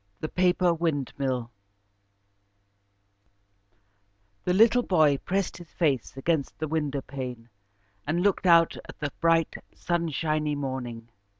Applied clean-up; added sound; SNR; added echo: none; none; none; none.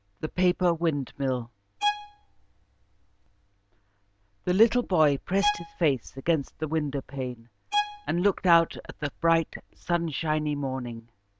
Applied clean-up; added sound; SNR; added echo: none; Bowed string instrument; 7 dB; none.